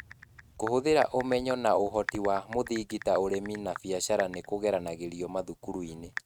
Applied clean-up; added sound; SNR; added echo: neural mask model RNNoise.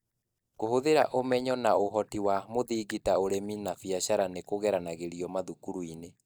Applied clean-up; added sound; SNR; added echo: neural mask model DeepFilterNet 3.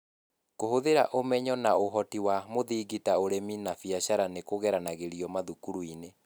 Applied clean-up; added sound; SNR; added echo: none; none; none; none.